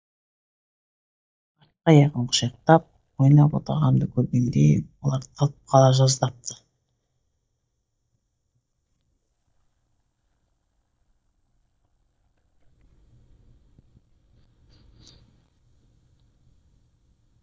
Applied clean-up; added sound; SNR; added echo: neural mask model DeepFilterNet 3.